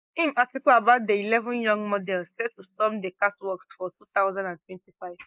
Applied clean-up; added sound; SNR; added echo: neural mask model Resemble Enhance denoiser.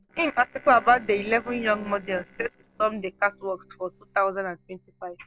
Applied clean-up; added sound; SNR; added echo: neural separator model SepFormer DNS4.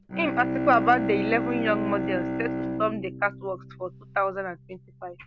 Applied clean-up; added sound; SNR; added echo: none; Bowed string instrument; 3 dB; none.